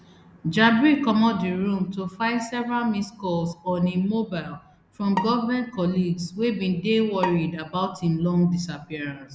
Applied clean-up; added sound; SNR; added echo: none; Bowed string instrument; 13 dB; none.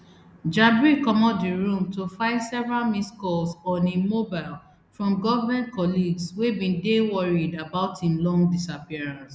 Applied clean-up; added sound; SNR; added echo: none; none; none; none.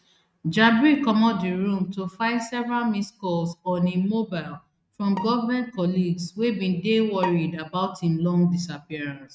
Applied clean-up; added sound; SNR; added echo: neural mask model RNNoise.